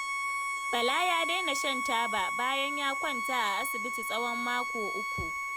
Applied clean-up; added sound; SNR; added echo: none; Bowed string instrument; -1 dB; none.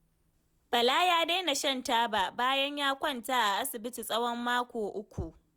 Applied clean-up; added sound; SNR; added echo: none; none; none; none.